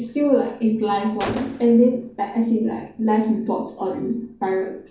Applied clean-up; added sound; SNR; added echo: none; Gunshot, gunfire; 19 dB; reverberation time 0.6 s.